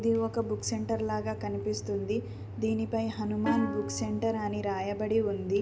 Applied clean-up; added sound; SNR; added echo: none; Plucked string instrument; 7 dB; none.